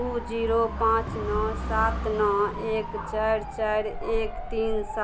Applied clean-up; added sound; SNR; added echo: none; Motorcycle / Dog; 5 dB; none.